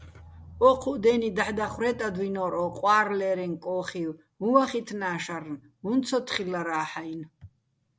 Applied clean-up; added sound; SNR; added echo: none; none; none; none.